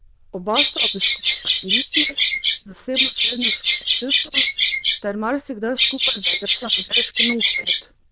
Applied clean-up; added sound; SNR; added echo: neural diffusion model UNIVERSE++.